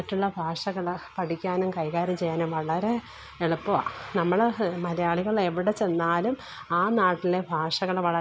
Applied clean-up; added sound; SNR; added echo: none; none; none; none.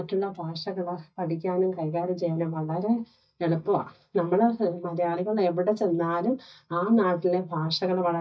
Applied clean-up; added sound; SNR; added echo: neural mask model DeepFilterNet 3.